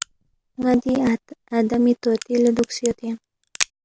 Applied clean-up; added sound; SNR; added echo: none; Crack; 14 dB; none.